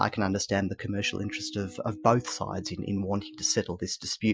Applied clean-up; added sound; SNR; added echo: classical method Wiener filter.